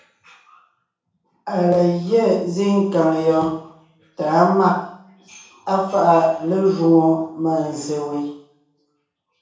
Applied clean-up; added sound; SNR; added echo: none; none; none; reverberation time 0.7 s.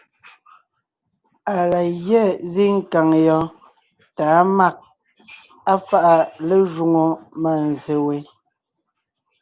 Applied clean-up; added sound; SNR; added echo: none; none; none; none.